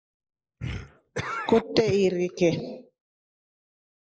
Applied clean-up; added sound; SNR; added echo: neural mask model Resemble Enhance denoiser.